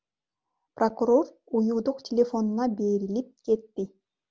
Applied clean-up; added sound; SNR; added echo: none; none; none; none.